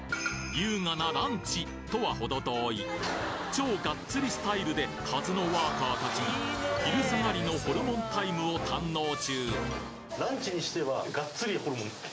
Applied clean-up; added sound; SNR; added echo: none; none; none; none.